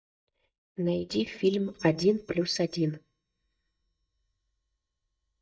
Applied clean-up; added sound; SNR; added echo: neural mask model DeepFilterNet 3.